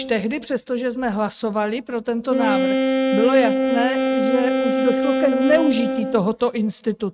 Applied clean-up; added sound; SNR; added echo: neural mask model RNNoise.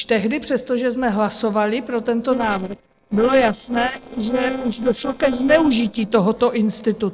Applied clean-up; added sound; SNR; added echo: neural separator model SepFormer DNS4.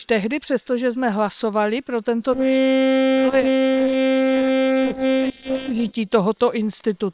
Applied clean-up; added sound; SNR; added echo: neural separator model SepFormer WHAM!.